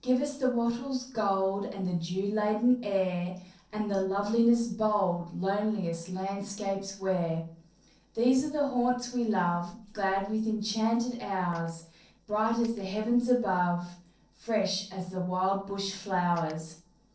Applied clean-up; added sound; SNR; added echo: neural separator model SepFormer DNS4.